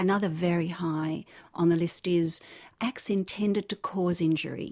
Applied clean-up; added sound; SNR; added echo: none; none; none; none.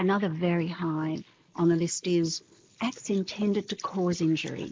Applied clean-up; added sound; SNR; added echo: neural mask model Resemble Enhance denoiser.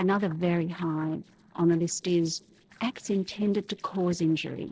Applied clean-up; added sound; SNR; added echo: neural separator model SepFormer DNS4.